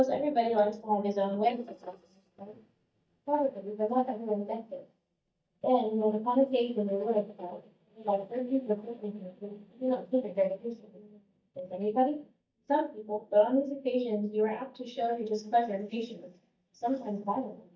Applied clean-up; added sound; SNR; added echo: neural mask model DeepFilterNet 3.